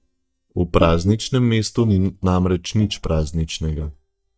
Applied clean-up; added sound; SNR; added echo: neural mask model DeepFilterNet 3.